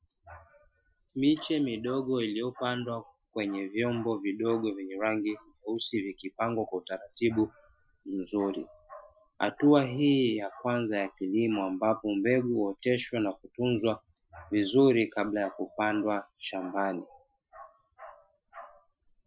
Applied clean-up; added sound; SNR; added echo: classical method Wiener filter.